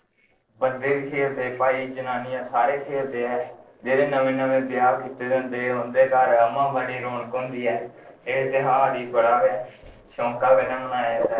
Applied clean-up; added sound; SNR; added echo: neural separator model SepFormer DNS4.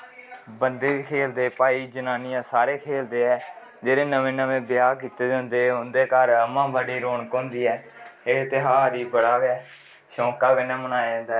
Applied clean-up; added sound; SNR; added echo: none; none; none; none.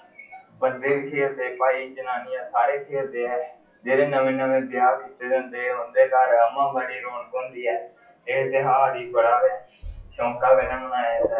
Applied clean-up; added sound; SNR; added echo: classical method WPE with log-MMSE.